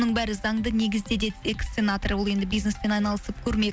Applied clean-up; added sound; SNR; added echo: none; none; none; none.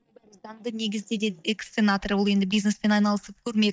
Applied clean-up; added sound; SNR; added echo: neural mask model DeepFilterNet 3.